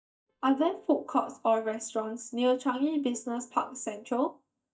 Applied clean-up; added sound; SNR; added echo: neural mask model DeepFilterNet 3.